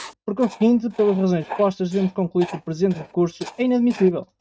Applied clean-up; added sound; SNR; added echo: neural mask model RNNoise.